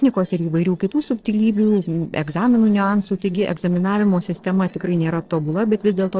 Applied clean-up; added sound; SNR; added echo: neural separator model SepFormer DNS4.